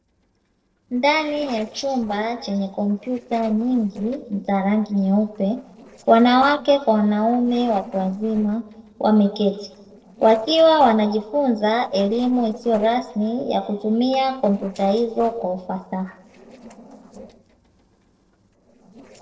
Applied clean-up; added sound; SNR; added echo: neural separator model SepFormer DNS4.